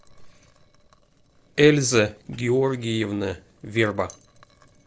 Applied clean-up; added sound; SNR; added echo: neural separator model SepFormer DNS4.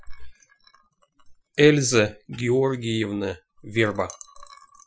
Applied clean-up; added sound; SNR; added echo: classical method Wiener filter.